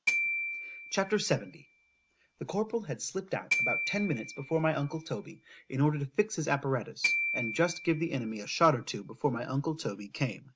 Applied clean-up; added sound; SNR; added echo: none; Glockenspiel; 6 dB; none.